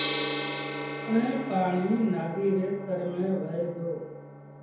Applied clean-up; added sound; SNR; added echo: none; Gong; 7 dB; reverberation time 0.9 s.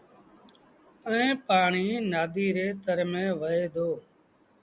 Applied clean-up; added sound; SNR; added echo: none; none; none; none.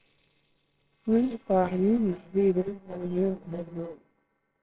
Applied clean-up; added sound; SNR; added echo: neural separator model SepFormer WHAMR!.